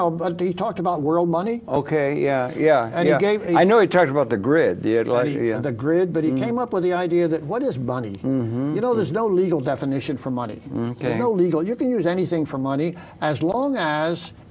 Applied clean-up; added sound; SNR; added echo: none; none; none; none.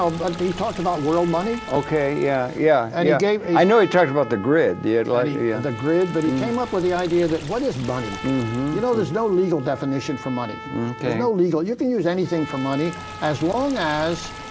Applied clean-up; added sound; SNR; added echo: none; Trumpet + Liquid; 15 dB; none.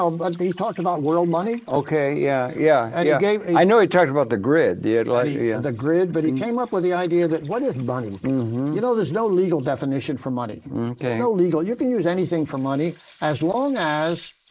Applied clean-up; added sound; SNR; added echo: neural mask model Resemble Enhance denoiser.